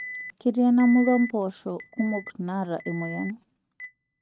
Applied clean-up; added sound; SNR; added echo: neural mask model RNNoise.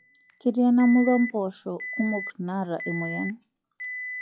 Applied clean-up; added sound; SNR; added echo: classical method log-MMSE.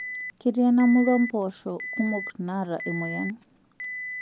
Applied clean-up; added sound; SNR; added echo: none; Alarm; 11 dB; none.